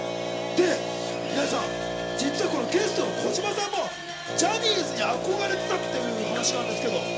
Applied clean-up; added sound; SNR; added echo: none; Wind instrument, woodwind instrument; 3 dB; reverberation time 0.2 s.